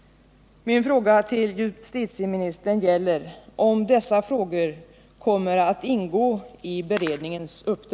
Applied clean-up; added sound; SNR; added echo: none; none; none; none.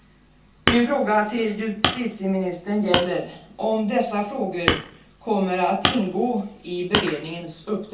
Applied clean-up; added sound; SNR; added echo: none; Hammer; 4 dB; reverberation time 0.3 s.